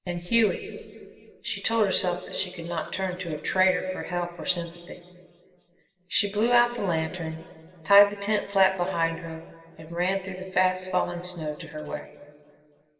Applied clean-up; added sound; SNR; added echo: none; none; none; reverberation time 2.2 s.